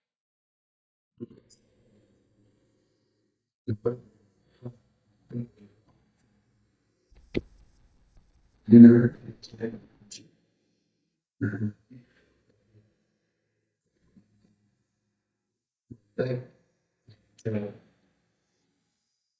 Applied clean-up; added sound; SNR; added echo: neural mask model DeepFilterNet 3.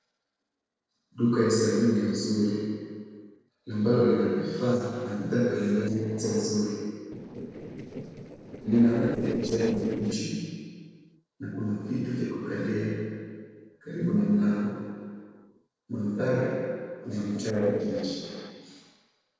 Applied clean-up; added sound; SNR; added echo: neural separator model SepFormer DNS4.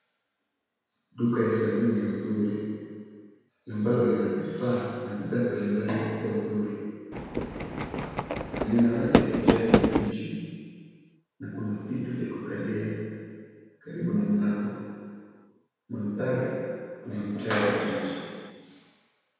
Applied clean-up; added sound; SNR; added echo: none; Fireworks; -3 dB; reverberation time 1.9 s.